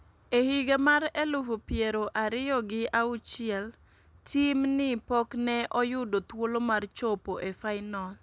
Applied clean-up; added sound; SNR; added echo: none; none; none; none.